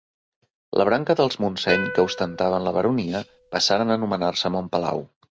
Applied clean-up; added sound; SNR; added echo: none; Plucked string instrument; 11 dB; none.